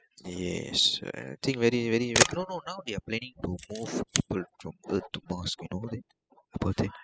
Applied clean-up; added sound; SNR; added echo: classical method spectral subtraction.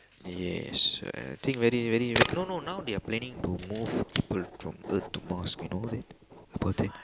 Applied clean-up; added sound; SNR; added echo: none; Camera; 2 dB; none.